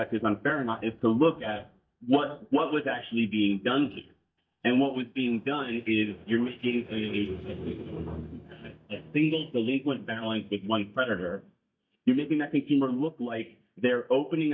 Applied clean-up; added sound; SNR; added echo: neural mask model DeepFilterNet 3.